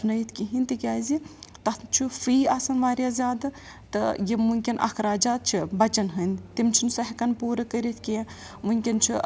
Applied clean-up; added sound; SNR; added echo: none; none; none; none.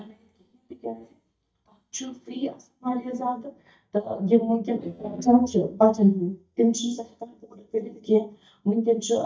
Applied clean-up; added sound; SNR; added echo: neural mask model DeepFilterNet 3.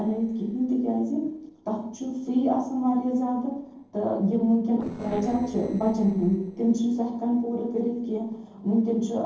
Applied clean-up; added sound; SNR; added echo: neural separator model SepFormer DNS4.